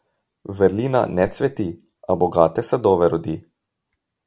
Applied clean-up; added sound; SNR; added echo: none; Whoosh, swoosh, swish; 18 dB; none.